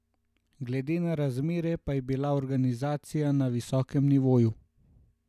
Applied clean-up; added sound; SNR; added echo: none; none; none; none.